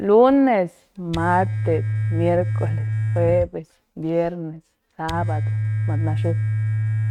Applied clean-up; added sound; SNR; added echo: neural mask model RNNoise.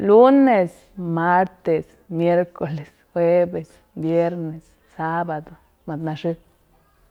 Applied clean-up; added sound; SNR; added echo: none; none; none; none.